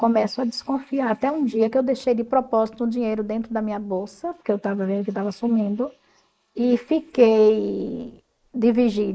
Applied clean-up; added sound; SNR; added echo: neural mask model Resemble Enhance denoiser.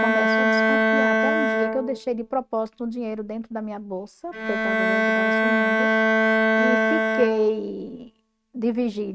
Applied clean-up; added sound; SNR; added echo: neural mask model RNNoise.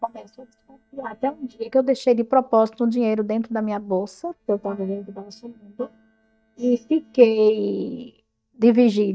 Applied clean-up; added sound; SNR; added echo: neural mask model DeepFilterNet 3.